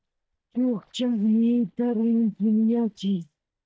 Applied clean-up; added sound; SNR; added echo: neural mask model DeepFilterNet 3.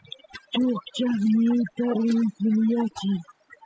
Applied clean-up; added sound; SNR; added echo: classical method spectral subtraction.